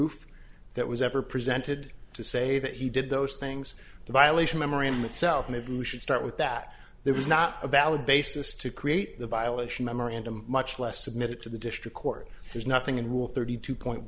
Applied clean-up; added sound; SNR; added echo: none; none; none; none.